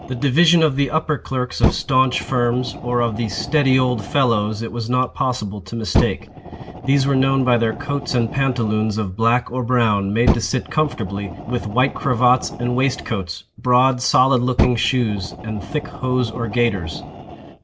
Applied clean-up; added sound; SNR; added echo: none; Fire; 9 dB; none.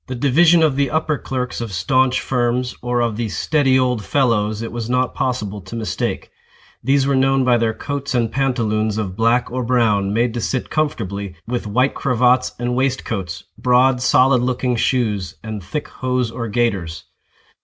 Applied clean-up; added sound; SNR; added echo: none; none; none; none.